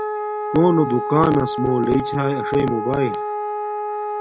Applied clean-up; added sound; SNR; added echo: none; Wind instrument, woodwind instrument; 4 dB; none.